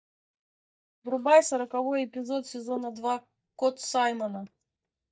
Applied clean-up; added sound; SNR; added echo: neural mask model DeepFilterNet 3.